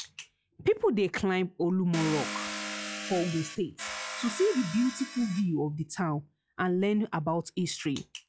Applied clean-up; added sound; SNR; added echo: classical method log-MMSE.